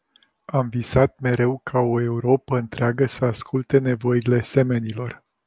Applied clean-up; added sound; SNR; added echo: none; none; none; none.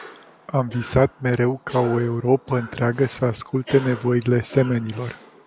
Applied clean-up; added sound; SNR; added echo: none; Cough; 18 dB; none.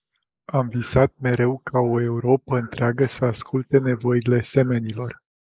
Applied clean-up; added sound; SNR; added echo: neural mask model Resemble Enhance denoiser.